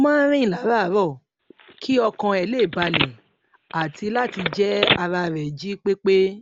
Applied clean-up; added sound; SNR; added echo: none; Telephone; 7 dB; none.